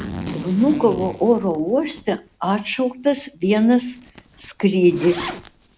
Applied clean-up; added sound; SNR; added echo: none; Zipper (clothing); 14 dB; none.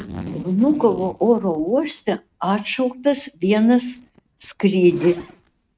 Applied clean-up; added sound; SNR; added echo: neural mask model RNNoise.